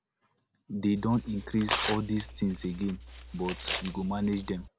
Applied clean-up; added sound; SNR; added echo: none; Tearing; 7 dB; none.